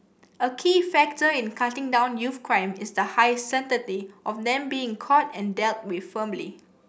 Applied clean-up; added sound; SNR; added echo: none; none; none; none.